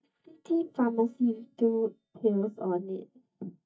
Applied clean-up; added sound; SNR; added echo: neural mask model DeepFilterNet 3.